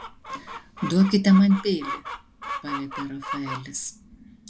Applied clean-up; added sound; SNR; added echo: none; Chicken, rooster; 11 dB; none.